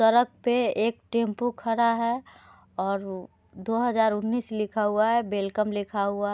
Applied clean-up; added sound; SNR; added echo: none; none; none; none.